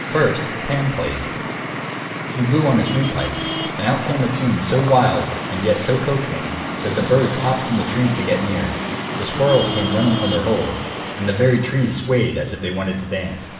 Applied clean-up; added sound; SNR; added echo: none; Traffic noise, roadway noise; 6 dB; reverberation time 1.0 s.